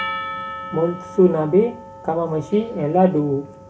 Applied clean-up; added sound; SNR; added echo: none; Percussion; 13 dB; reverberation time 0.2 s.